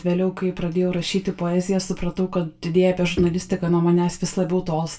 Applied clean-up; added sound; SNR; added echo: none; Bowed string instrument; 15 dB; reverberation time 0.2 s.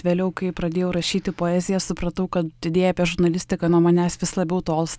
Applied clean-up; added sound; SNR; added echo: none; none; none; none.